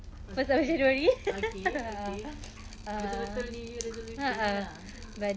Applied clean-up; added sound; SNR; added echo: none; Drip; 13 dB; none.